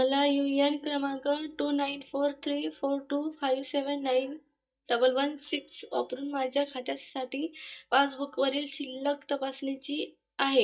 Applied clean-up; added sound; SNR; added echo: neural mask model DeepFilterNet 3.